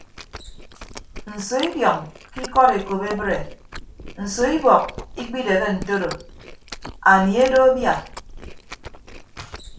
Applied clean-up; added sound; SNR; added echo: none; Chewing, mastication; 14 dB; reverberation time 0.3 s.